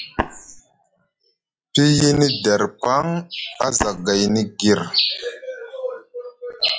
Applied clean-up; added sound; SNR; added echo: classical method log-MMSE.